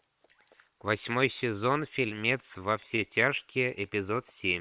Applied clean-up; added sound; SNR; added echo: neural separator model SepFormer WHAM!.